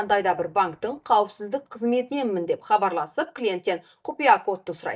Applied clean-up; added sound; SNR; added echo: neural mask model DeepFilterNet 3.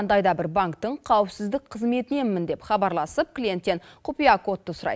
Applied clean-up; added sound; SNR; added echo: none; none; none; none.